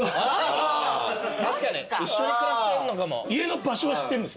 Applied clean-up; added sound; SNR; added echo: none; none; none; none.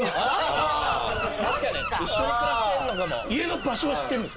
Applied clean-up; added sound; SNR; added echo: none; Gull, seagull; 8 dB; none.